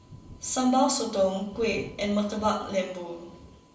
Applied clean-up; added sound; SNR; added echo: none; Thunder; 20 dB; reverberation time 0.3 s.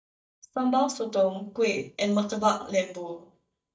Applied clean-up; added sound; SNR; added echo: neural mask model DeepFilterNet 3.